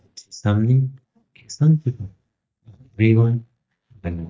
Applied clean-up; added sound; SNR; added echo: neural mask model DeepFilterNet 3.